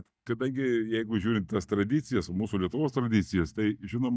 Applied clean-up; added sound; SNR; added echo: neural mask model DeepFilterNet 3.